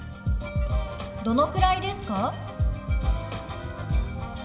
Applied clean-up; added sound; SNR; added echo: none; Electric guitar; 16 dB; reverberation time 2.9 s.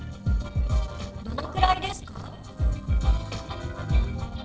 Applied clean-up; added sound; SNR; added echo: neural separator model SepFormer DNS4.